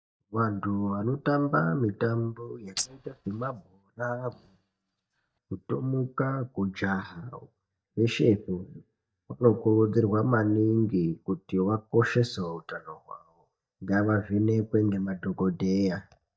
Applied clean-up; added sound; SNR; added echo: neural mask model DeepFilterNet 3.